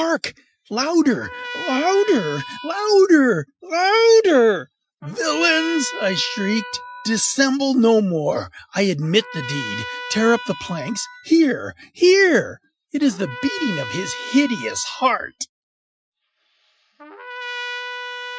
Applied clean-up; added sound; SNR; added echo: classical method Wiener filter.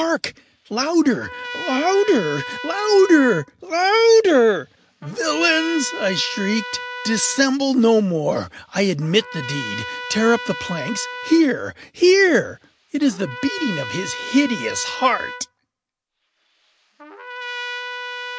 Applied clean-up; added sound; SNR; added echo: none; Trumpet; 13 dB; none.